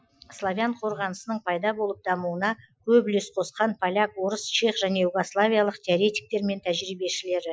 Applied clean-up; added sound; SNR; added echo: classical method Wiener filter.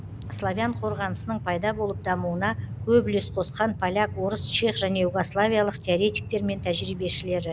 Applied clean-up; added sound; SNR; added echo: none; Train; 10 dB; none.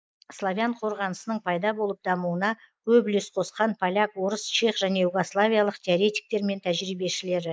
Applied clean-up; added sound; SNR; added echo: neural mask model Resemble Enhance denoiser.